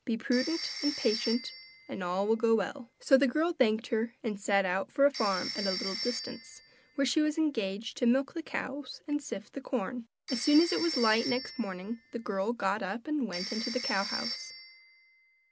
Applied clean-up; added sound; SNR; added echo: none; Telephone; 11 dB; none.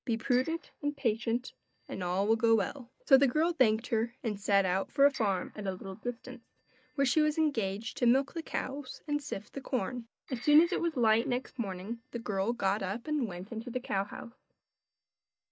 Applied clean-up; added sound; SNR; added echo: neural mask model DeepFilterNet 3.